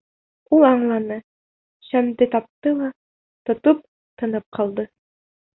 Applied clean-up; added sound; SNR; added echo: none; none; none; none.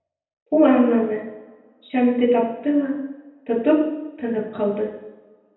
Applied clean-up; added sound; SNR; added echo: none; none; none; reverberation time 0.9 s.